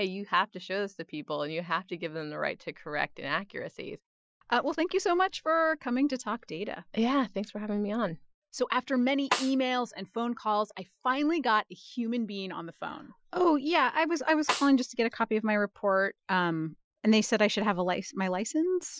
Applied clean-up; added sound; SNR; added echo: classical method Wiener filter.